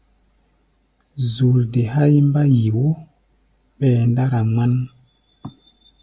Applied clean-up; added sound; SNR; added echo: none; none; none; none.